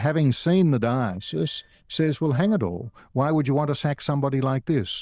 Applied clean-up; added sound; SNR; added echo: neural diffusion model UNIVERSE++.